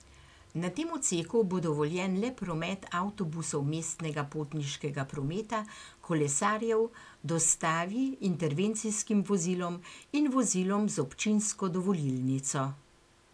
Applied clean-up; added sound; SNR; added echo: none; none; none; none.